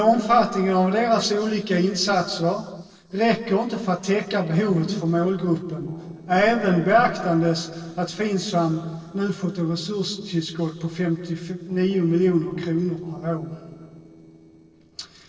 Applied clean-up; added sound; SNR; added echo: neural separator model SepFormer DNS4.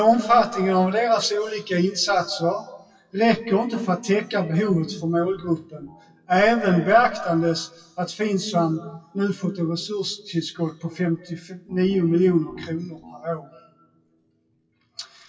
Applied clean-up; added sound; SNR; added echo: classical method WPE with log-MMSE.